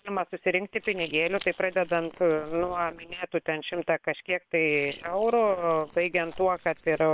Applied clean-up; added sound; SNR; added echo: neural separator model SepFormer WHAM!.